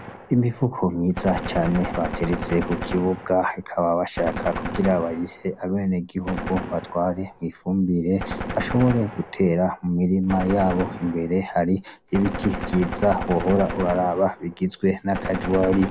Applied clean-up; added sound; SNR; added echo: none; Gunshot, gunfire; 9 dB; none.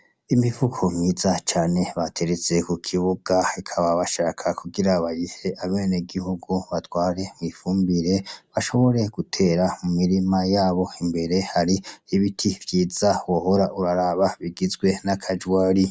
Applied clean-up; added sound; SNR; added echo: none; none; none; none.